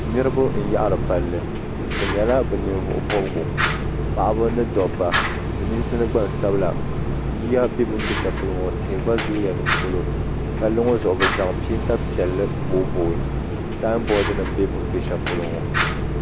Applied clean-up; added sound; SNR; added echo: none; Fire; -1 dB; none.